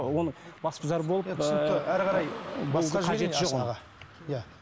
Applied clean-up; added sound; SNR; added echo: none; Car passing by / Traffic noise, roadway noise; 17 dB; none.